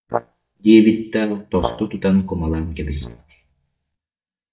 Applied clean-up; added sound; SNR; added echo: neural mask model DeepFilterNet 3.